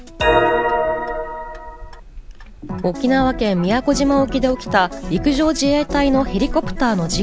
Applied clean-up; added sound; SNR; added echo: none; Clock; 15 dB; none.